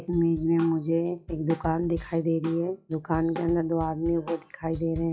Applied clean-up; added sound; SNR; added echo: classical method log-MMSE.